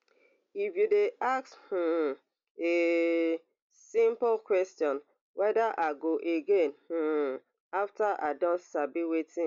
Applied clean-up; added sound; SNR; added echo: none; none; none; none.